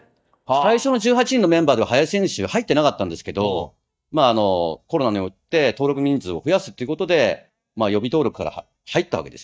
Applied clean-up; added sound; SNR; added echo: neural mask model DeepFilterNet 3.